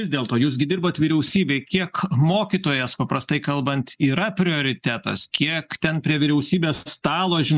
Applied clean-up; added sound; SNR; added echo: neural mask model Resemble Enhance denoiser.